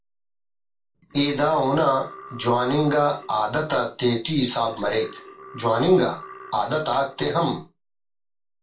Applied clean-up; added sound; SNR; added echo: none; Burping, eructation; 19 dB; reverberation time 0.3 s.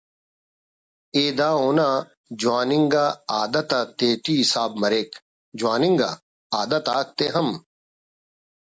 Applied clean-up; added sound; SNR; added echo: none; none; none; none.